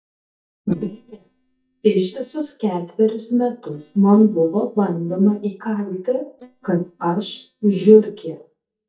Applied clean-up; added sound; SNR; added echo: neural mask model DeepFilterNet 3.